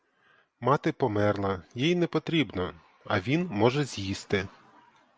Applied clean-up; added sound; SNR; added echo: none; none; none; none.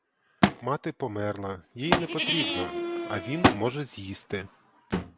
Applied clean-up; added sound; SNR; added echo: none; Livestock, farm animals, working animals + Thump, thud; -4 dB; none.